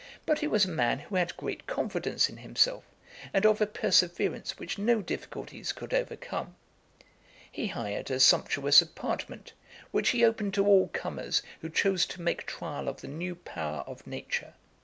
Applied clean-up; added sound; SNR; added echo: none; none; none; none.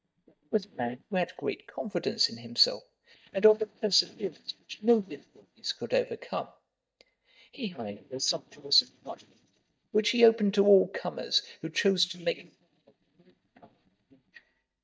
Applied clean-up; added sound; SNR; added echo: neural mask model DeepFilterNet 3.